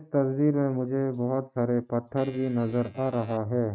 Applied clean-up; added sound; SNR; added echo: neural mask model RNNoise.